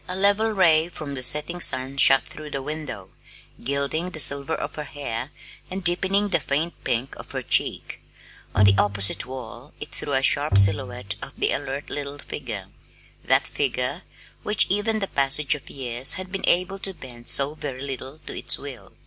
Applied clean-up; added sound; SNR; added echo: none; Bowed string instrument; -3 dB; none.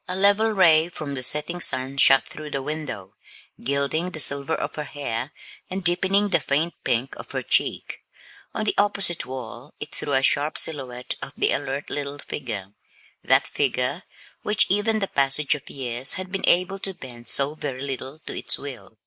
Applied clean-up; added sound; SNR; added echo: neural mask model Resemble Enhance denoiser.